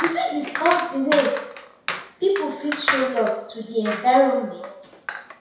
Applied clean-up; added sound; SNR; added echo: none; Chink, clink; 0 dB; reverberation time 0.7 s.